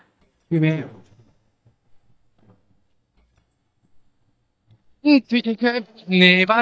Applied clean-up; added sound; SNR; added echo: neural mask model DeepFilterNet 3.